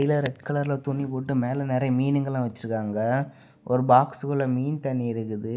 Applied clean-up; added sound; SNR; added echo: none; none; none; none.